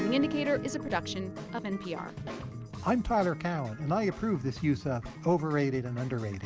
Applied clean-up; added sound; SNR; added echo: none; Acoustic guitar / Strum; 13 dB; none.